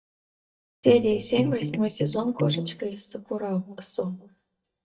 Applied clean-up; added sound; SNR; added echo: neural mask model DeepFilterNet 3.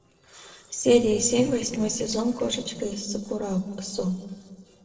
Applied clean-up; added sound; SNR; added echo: neural separator model SepFormer DNS4.